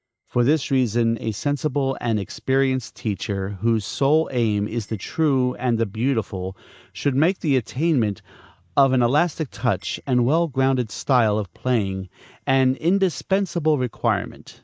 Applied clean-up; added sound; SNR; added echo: neural mask model DeepFilterNet 3.